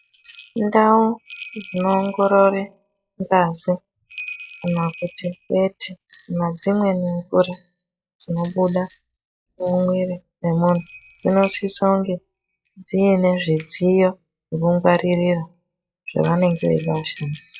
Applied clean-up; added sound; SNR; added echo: classical method log-MMSE.